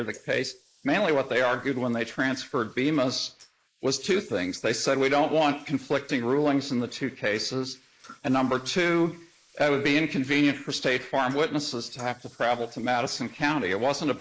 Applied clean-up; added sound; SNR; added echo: neural mask model Resemble Enhance denoiser.